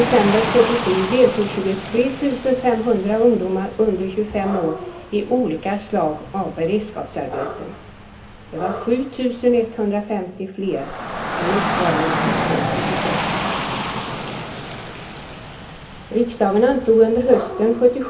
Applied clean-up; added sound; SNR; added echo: none; Rain / Dog; 7 dB; reverberation time 0.3 s.